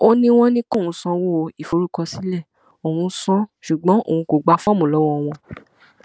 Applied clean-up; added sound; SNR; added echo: none; none; none; none.